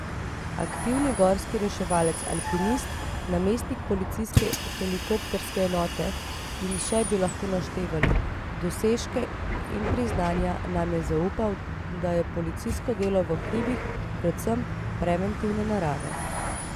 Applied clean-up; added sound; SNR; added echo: none; Bus; 2 dB; none.